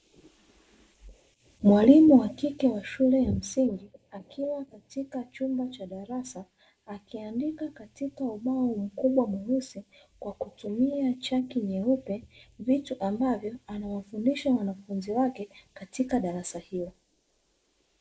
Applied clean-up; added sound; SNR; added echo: neural mask model Resemble Enhance denoiser.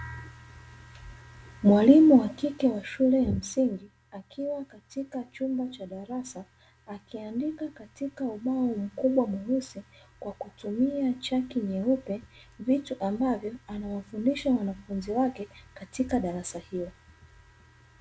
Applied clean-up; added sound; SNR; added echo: none; none; none; none.